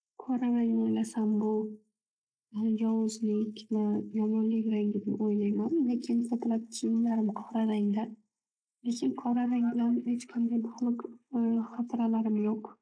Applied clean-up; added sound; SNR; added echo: neural mask model Resemble Enhance denoiser.